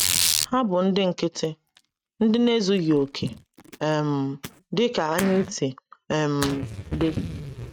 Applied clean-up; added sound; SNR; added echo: neural mask model RNNoise.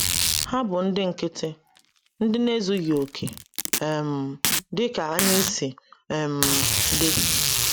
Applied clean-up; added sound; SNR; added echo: none; Packing tape, duct tape; 0 dB; none.